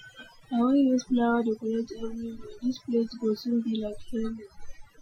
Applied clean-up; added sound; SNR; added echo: classical method Wiener filter.